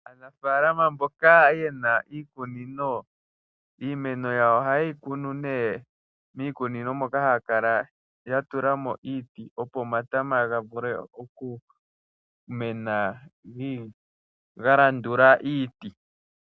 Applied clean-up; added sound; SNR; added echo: none; none; none; none.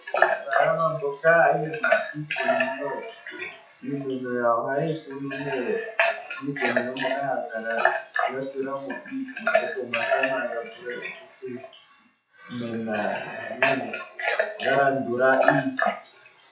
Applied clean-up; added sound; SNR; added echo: classical method WPE with log-MMSE.